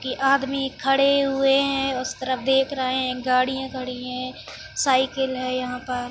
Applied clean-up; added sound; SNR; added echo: none; none; none; none.